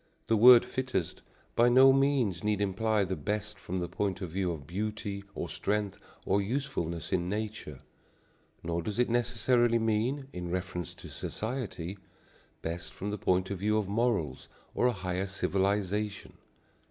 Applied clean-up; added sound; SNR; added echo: none; none; none; none.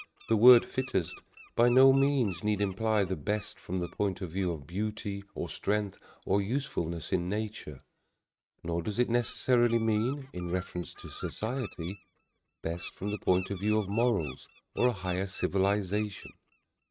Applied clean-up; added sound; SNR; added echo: neural mask model RNNoise.